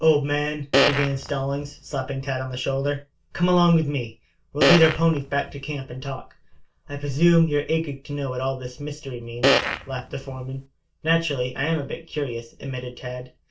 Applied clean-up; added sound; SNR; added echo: none; Fart; 0 dB; reverberation time 0.3 s.